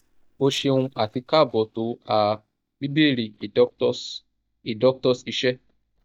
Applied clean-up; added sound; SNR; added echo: neural mask model DeepFilterNet 3.